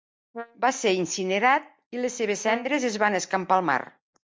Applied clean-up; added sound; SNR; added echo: neural mask model DeepFilterNet 3.